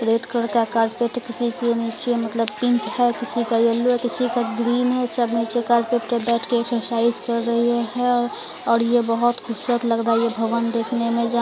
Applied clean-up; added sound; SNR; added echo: none; none; none; none.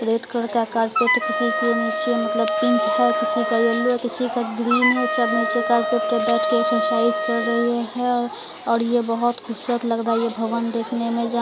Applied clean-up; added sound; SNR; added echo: none; Wind instrument, woodwind instrument; 1 dB; none.